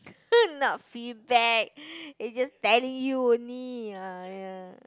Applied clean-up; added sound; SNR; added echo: none; none; none; none.